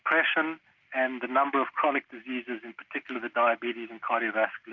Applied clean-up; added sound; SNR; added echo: none; none; none; none.